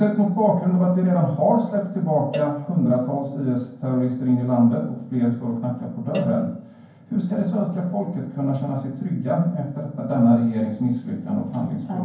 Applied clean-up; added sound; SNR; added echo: none; Cowbell; 16 dB; reverberation time 0.9 s.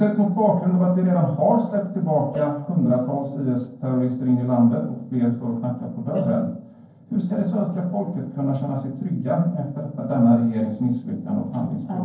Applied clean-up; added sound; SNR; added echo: neural separator model SepFormer DNS4.